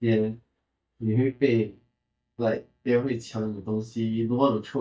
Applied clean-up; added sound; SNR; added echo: neural mask model DeepFilterNet 3.